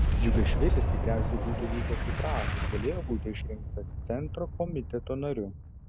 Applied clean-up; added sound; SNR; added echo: none; Boom; -5 dB; none.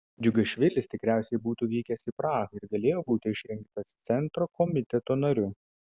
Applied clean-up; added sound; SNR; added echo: none; none; none; none.